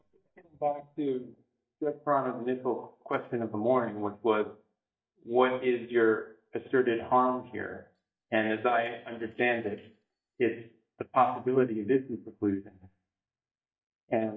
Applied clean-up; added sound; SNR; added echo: neural mask model DeepFilterNet 3.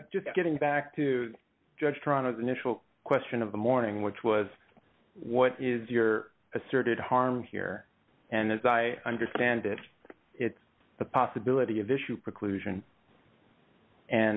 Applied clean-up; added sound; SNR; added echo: none; none; none; none.